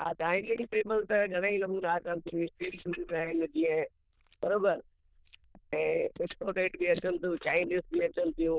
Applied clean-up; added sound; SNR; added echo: neural diffusion model UNIVERSE++.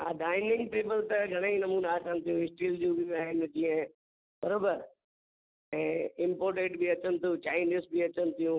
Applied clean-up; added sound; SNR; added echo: none; none; none; none.